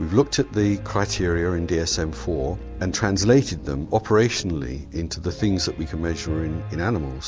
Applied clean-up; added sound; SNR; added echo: none; Piano; 13 dB; none.